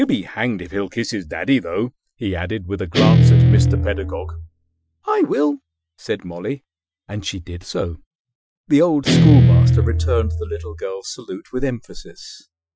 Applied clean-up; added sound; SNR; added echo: classical method Wiener filter.